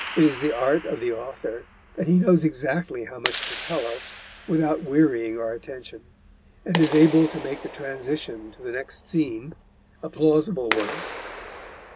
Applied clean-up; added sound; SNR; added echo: none; Clapping; 12 dB; none.